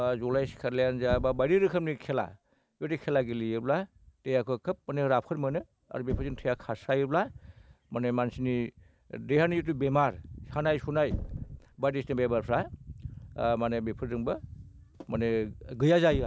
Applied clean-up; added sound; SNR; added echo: none; Knock; 15 dB; none.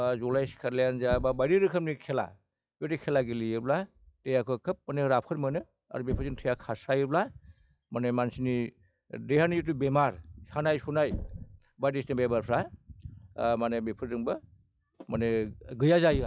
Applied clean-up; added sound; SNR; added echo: classical method log-MMSE.